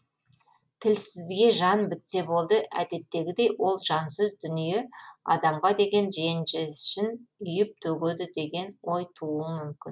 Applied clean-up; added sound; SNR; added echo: none; none; none; none.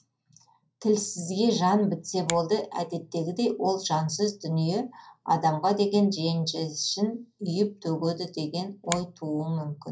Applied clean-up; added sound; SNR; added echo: none; Finger snapping; 14 dB; reverberation time 0.3 s.